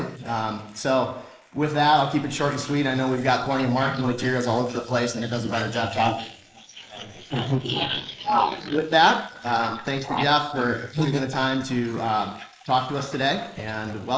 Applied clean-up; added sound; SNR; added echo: neural mask model Resemble Enhance denoiser.